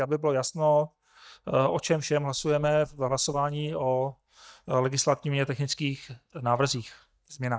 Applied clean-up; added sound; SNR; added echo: neural mask model DeepFilterNet 3.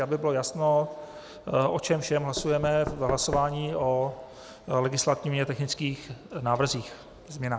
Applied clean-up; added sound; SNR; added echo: none; Knock / Wood; 12 dB; none.